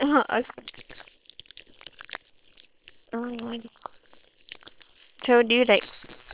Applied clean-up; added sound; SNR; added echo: neural separator model SepFormer WHAM!.